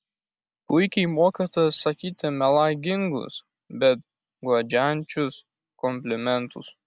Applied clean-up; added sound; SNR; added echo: none; none; none; none.